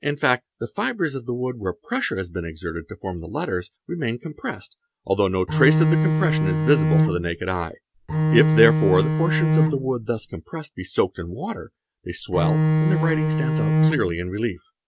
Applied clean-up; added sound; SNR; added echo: none; Bowed string instrument; -4 dB; none.